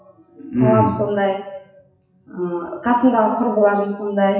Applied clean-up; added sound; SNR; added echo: classical method WPE with log-MMSE.